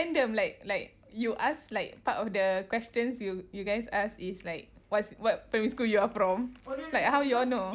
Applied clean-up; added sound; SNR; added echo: none; none; none; none.